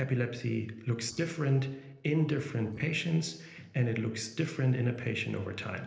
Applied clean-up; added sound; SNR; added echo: neural separator model SepFormer DNS4.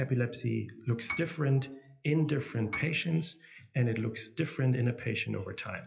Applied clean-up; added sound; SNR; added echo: classical method WPE with log-MMSE.